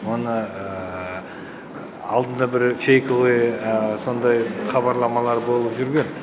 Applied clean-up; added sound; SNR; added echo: none; none; none; none.